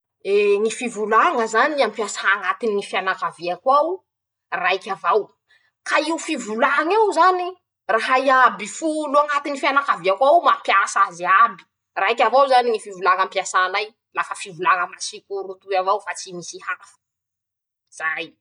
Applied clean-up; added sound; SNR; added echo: none; none; none; none.